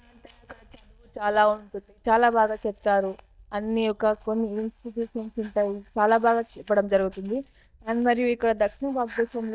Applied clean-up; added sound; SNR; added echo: neural mask model DeepFilterNet 3.